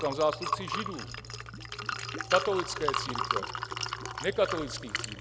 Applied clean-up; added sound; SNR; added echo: none; Liquid; 1 dB; none.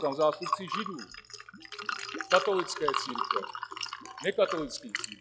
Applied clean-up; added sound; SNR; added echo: classical method log-MMSE.